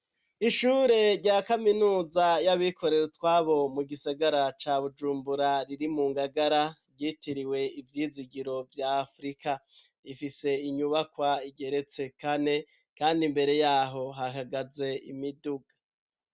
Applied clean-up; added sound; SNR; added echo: none; none; none; none.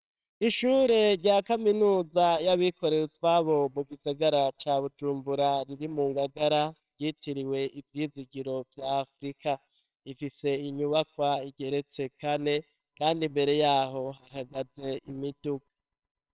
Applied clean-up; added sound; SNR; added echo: neural separator model SepFormer WHAMR!.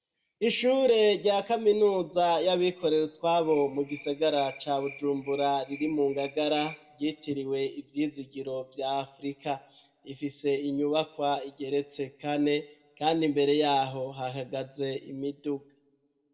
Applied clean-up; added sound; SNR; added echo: none; Cricket; 19 dB; reverberation time 0.6 s.